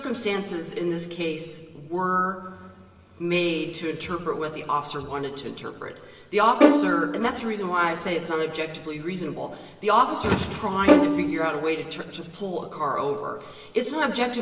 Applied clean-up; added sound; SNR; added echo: none; Bowed string instrument; -2 dB; reverberation time 2.3 s.